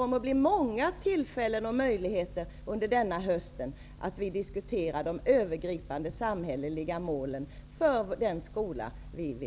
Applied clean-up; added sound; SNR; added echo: none; none; none; none.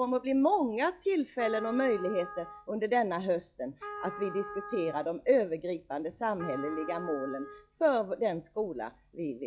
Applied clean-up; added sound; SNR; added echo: classical method log-MMSE.